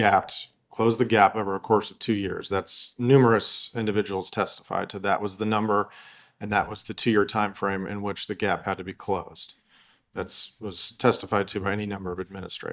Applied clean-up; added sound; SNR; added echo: neural mask model DeepFilterNet 3.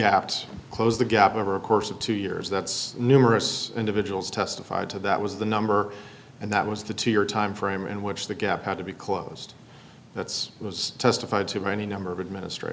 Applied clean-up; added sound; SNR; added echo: none; none; none; none.